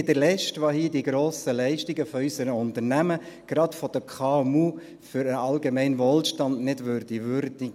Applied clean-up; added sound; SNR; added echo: none; none; none; none.